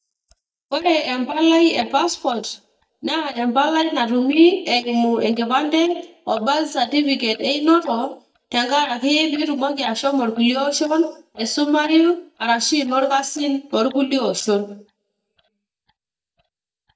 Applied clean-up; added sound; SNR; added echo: neural mask model DeepFilterNet 3.